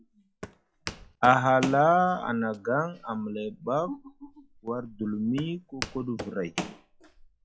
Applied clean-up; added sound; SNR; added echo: classical method log-MMSE.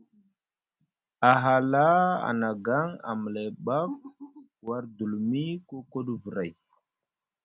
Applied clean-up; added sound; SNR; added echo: none; none; none; none.